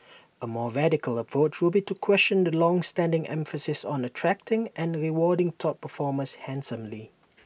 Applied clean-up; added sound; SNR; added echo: none; none; none; none.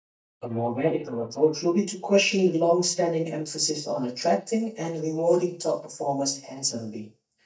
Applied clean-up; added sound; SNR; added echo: neural mask model DeepFilterNet 3.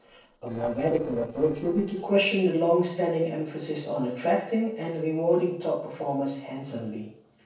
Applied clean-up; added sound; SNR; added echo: neural separator model SepFormer DNS4.